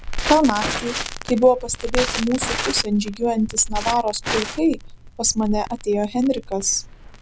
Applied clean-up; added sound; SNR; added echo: none; Crackle; 7 dB; none.